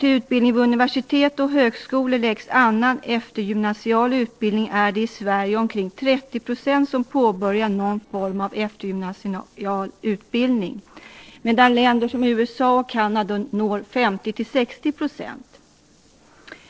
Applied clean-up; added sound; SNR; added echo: neural separator model SepFormer DNS4.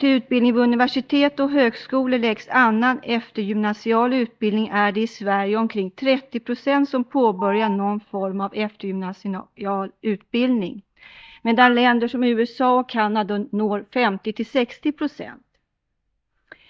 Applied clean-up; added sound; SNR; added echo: neural mask model DeepFilterNet 3.